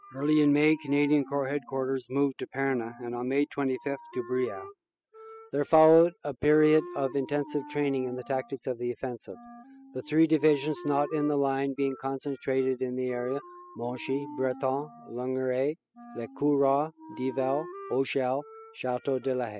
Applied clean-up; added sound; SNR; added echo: classical method spectral subtraction.